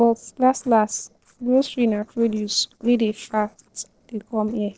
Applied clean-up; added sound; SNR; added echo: neural separator model SepFormer DNS4.